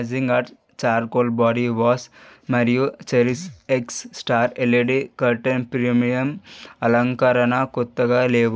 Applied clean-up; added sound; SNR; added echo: none; none; none; none.